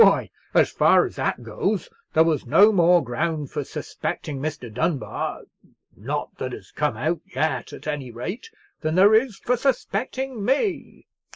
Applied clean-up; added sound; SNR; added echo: neural mask model Resemble Enhance denoiser.